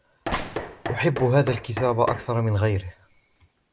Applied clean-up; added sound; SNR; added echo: none; Knock + Gunshot, gunfire; 10 dB; none.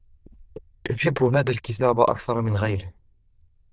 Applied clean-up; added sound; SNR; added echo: neural diffusion model UNIVERSE++.